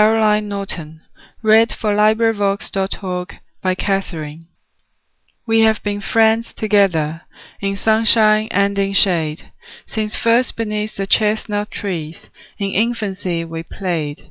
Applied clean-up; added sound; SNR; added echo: none; none; none; none.